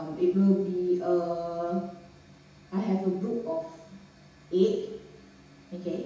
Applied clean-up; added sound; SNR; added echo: none; none; none; reverberation time 0.9 s.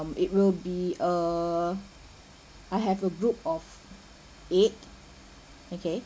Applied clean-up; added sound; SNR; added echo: none; none; none; none.